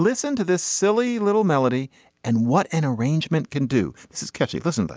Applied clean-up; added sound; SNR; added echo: none; none; none; none.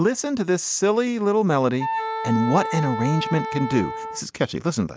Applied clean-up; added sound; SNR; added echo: none; Wind instrument, woodwind instrument; 7 dB; none.